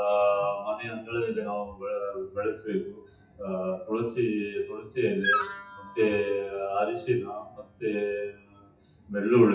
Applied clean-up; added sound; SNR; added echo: classical method WPE with log-MMSE.